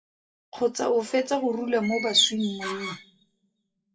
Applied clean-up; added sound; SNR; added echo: classical method WPE with log-MMSE.